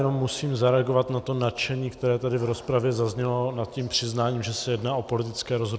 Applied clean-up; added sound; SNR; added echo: none; none; none; none.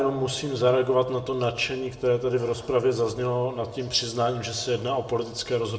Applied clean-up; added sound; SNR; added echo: none; none; none; reverberation time 0.6 s.